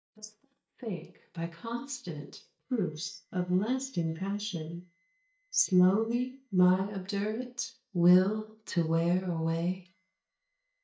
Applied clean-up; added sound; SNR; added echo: neural mask model DeepFilterNet 3.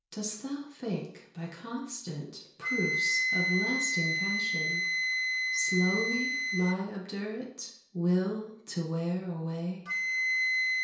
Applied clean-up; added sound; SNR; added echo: none; Wind instrument, woodwind instrument; -1 dB; reverberation time 0.5 s.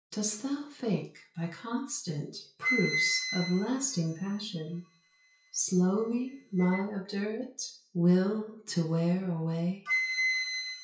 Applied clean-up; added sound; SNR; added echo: classical method WPE with log-MMSE.